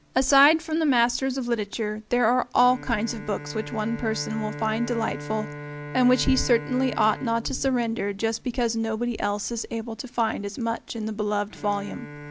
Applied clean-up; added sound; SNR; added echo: none; Bowed string instrument; 15 dB; none.